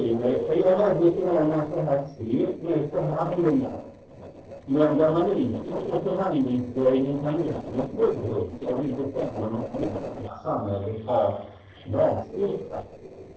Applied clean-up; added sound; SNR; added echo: neural separator model SepFormer DNS4.